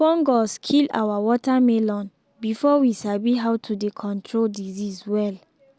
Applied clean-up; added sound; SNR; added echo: none; none; none; none.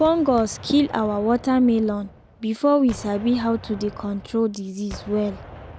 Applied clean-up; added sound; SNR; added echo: none; Gunshot, gunfire; 18 dB; none.